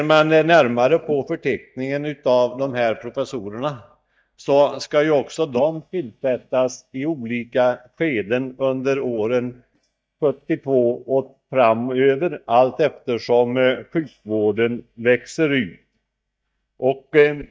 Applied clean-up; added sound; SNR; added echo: neural mask model DeepFilterNet 3.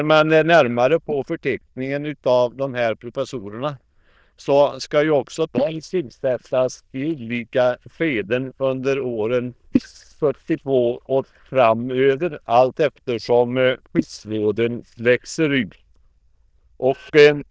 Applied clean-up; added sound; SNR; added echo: neural diffusion model UNIVERSE++.